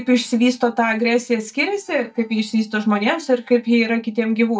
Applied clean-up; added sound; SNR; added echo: neural mask model DeepFilterNet 3.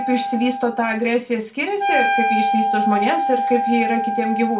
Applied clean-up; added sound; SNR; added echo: none; Wind instrument, woodwind instrument; 0 dB; reverberation time 0.3 s.